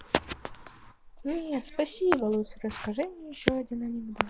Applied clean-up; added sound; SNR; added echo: none; Motor vehicle (road); 20 dB; none.